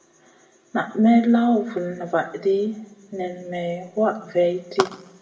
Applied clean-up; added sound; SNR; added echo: none; none; none; reverberation time 0.7 s.